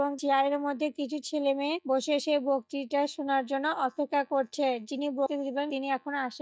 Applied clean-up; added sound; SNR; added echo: neural mask model DeepFilterNet 3.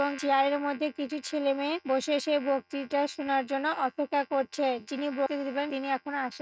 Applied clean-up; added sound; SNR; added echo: neural mask model RNNoise.